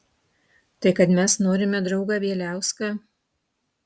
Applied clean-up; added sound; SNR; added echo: none; none; none; none.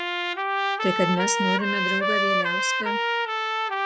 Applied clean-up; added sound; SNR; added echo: none; Trumpet; -5 dB; none.